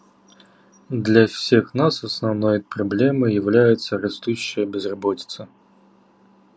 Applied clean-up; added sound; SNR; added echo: none; none; none; none.